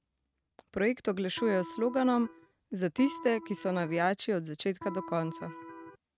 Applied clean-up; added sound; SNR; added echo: neural mask model RNNoise.